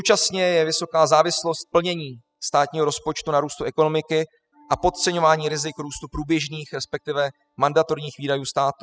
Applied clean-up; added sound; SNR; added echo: classical method spectral subtraction.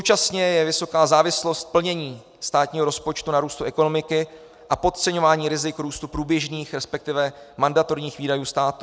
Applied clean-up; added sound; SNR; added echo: none; none; none; none.